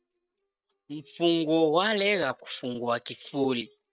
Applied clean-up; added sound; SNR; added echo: neural mask model DeepFilterNet 3.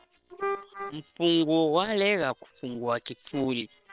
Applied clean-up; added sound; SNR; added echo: neural separator model SepFormer WHAM!.